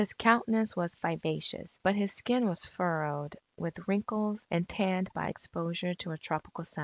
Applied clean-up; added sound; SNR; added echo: none; none; none; none.